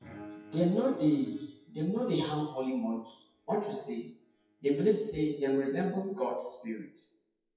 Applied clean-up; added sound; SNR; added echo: classical method WPE with log-MMSE.